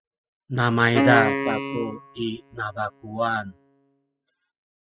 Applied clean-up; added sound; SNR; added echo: classical method spectral subtraction.